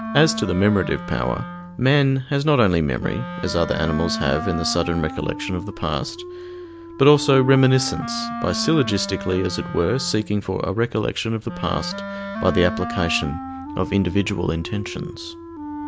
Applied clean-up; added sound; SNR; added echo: none; Wind instrument, woodwind instrument; 10 dB; none.